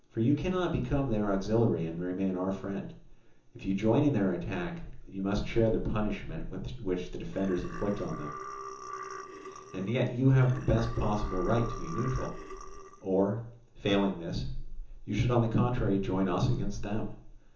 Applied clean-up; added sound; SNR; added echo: none; Burping, eructation; 13 dB; reverberation time 0.7 s.